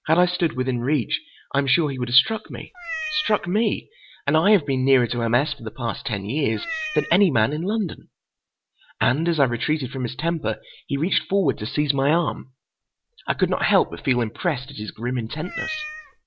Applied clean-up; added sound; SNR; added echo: none; Meow; 10 dB; none.